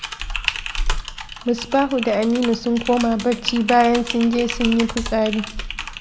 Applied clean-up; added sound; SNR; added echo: none; Typing; 7 dB; none.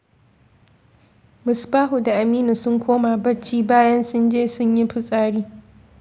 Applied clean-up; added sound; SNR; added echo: none; none; none; none.